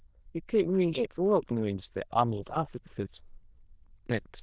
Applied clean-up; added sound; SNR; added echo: neural diffusion model UNIVERSE++.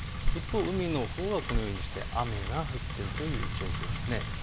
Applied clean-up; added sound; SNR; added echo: none; Wind + Rain; -2 dB; none.